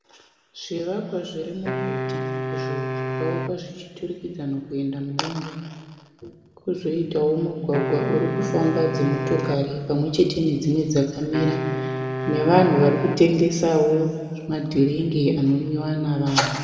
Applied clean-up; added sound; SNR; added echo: none; Wind instrument, woodwind instrument; 6 dB; reverberation time 2.0 s.